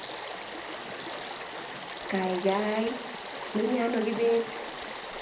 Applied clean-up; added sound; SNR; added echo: none; Stream / Frog; 7 dB; reverberation time 0.5 s.